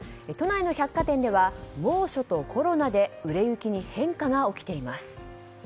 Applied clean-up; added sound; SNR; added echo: none; Writing; 17 dB; none.